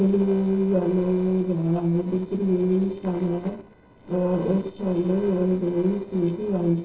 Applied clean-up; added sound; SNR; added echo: neural separator model SepFormer DNS4.